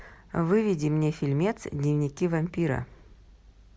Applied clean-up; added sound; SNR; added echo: none; none; none; none.